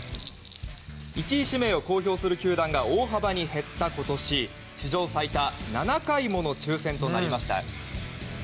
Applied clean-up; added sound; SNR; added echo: none; Rattle (instrument); 13 dB; none.